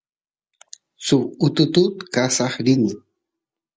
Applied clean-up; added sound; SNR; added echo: none; none; none; none.